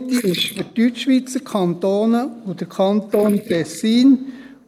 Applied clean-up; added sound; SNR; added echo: neural mask model Resemble Enhance denoiser.